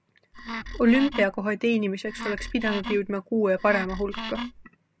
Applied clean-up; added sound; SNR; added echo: none; Wood; 9 dB; none.